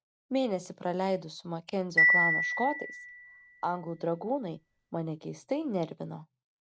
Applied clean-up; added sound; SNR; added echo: none; Marimba, xylophone; -3 dB; none.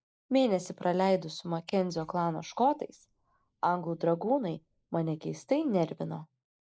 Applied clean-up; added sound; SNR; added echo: neural mask model Resemble Enhance denoiser.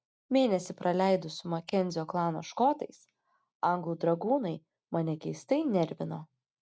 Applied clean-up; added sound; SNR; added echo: none; none; none; none.